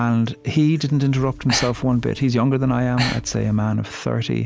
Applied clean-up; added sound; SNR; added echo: none; Breathing; 12 dB; none.